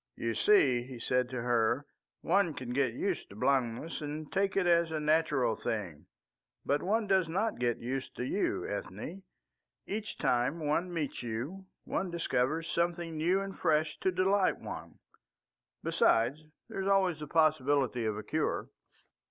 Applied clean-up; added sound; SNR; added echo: none; none; none; none.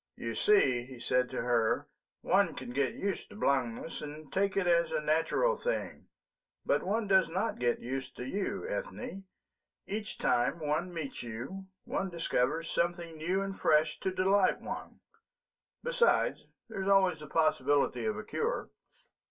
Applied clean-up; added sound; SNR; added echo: none; none; none; reverberation time 0.1 s.